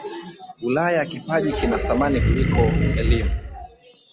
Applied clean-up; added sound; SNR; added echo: none; Animal; -2 dB; none.